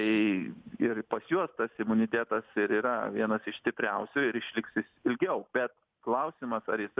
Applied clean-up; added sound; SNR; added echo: none; none; none; none.